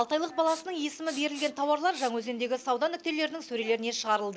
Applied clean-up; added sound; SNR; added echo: none; Respiratory sounds; 17 dB; none.